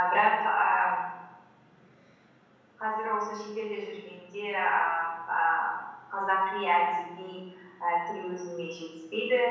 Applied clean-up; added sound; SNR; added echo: none; none; none; reverberation time 1.1 s.